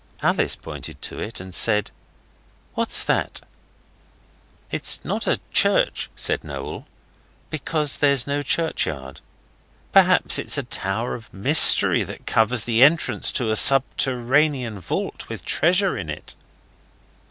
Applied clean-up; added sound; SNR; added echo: none; none; none; none.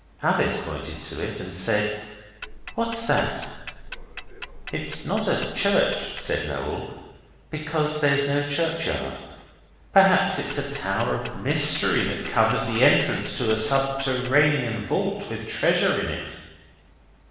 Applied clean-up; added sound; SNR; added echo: none; Tick-tock; 12 dB; reverberation time 1.2 s.